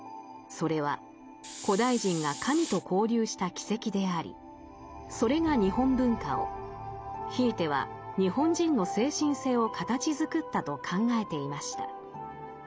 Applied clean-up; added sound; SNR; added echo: none; Hiss; 11 dB; none.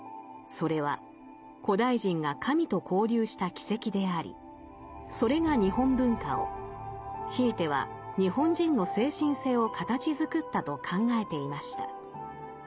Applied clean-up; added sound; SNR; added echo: none; none; none; none.